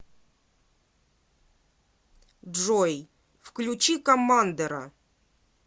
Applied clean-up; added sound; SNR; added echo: none; none; none; none.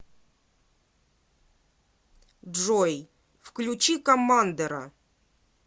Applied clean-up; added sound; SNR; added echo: none; Cowbell; 18 dB; none.